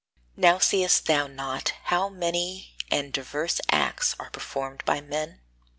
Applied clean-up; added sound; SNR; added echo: none; none; none; none.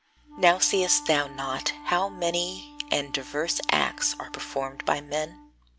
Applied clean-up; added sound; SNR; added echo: none; Wind instrument, woodwind instrument; 18 dB; none.